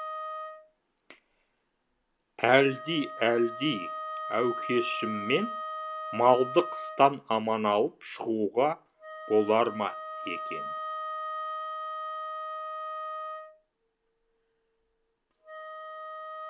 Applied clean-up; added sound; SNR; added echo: none; Wind instrument, woodwind instrument; 8 dB; none.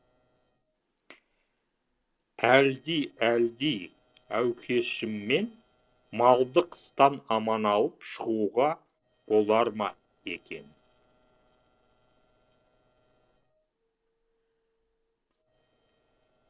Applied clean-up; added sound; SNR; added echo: neural separator model SepFormer DNS4.